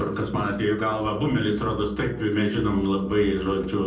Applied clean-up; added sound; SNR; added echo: none; Drum kit; 16 dB; reverberation time 0.6 s.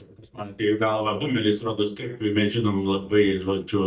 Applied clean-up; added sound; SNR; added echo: neural mask model DeepFilterNet 3.